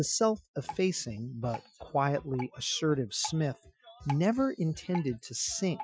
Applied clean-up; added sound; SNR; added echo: classical method Wiener filter.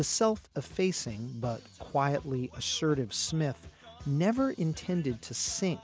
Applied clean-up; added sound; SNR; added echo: none; none; none; none.